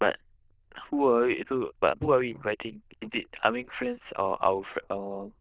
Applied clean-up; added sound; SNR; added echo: neural diffusion model UNIVERSE++.